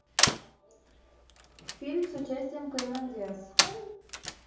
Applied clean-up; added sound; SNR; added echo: none; Slam; -4 dB; reverberation time 0.7 s.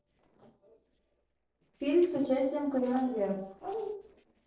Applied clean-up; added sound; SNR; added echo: neural separator model SepFormer DNS4.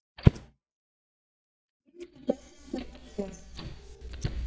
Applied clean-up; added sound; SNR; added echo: neural mask model DeepFilterNet 3.